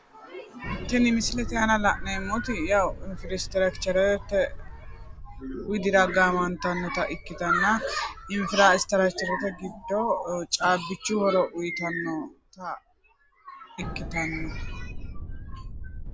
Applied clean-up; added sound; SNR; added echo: none; Thunder; 12 dB; none.